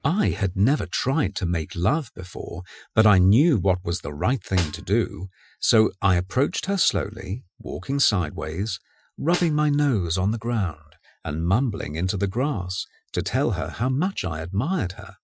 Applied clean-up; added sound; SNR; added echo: classical method Wiener filter.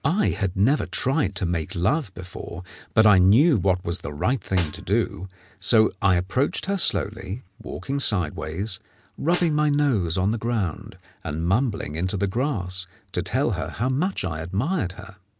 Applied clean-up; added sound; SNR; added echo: none; Snare drum; 16 dB; none.